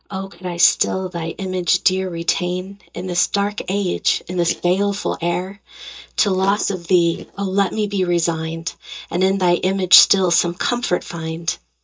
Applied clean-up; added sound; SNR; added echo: neural mask model DeepFilterNet 3.